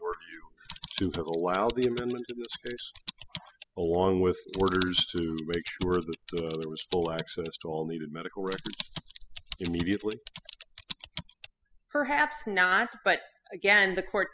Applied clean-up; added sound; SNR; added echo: classical method spectral subtraction.